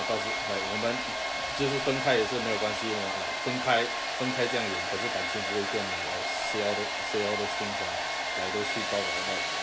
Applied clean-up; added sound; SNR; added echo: none; Domestic sounds, home sounds; -1 dB; none.